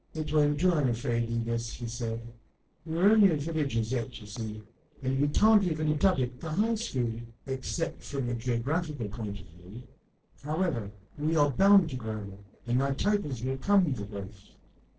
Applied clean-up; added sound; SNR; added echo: neural separator model SepFormer DNS4.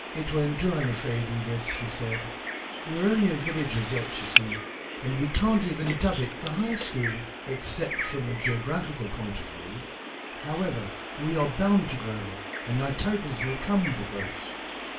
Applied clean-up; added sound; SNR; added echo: none; Bird vocalization, bird call, bird song; 5 dB; reverberation time 0.3 s.